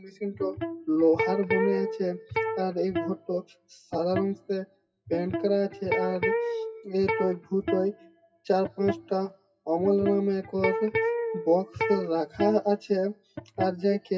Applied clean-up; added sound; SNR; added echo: classical method WPE with log-MMSE.